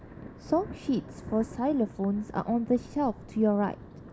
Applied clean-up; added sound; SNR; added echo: none; Thunder; 15 dB; none.